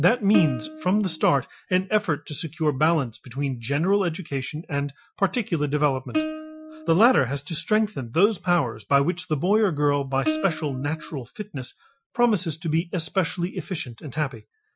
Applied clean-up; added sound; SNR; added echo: classical method Wiener filter.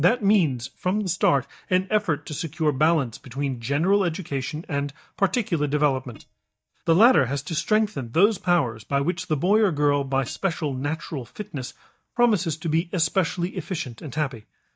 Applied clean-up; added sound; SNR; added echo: neural mask model DeepFilterNet 3.